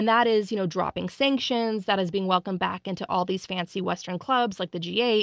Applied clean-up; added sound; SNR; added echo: none; none; none; none.